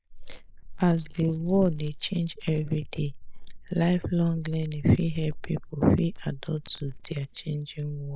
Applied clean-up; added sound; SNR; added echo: neural mask model Resemble Enhance denoiser.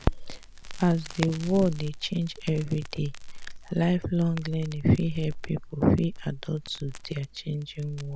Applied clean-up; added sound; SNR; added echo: none; Crackle; 8 dB; none.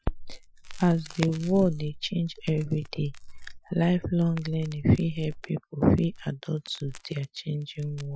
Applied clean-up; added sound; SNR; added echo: classical method Wiener filter.